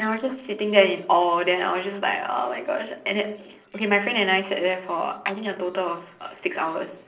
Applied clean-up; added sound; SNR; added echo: neural separator model SepFormer DNS4.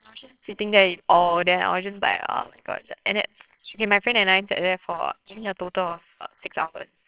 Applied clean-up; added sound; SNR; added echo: neural separator model SepFormer WHAMR!.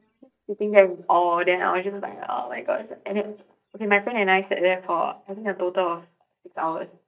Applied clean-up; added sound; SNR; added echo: neural mask model DeepFilterNet 3.